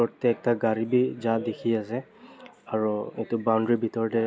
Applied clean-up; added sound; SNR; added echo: none; none; none; none.